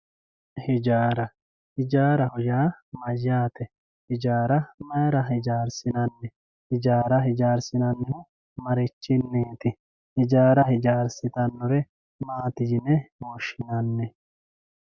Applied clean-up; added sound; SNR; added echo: none; none; none; none.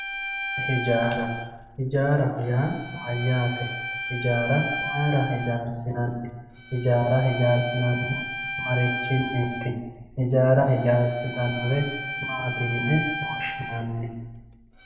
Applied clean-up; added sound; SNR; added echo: none; Bowed string instrument; 7 dB; reverberation time 1.0 s.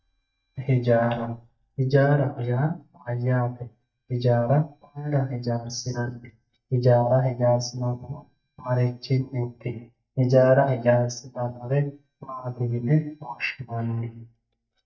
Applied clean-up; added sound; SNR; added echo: neural mask model DeepFilterNet 3.